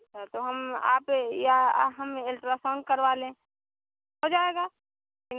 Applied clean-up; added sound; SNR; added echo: none; none; none; none.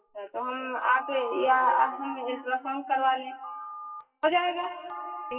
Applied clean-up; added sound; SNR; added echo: classical method WPE with log-MMSE.